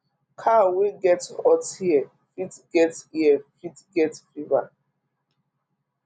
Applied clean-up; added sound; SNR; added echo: none; none; none; none.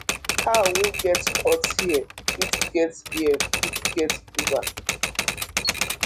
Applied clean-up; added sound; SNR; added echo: none; Typewriter; 1 dB; none.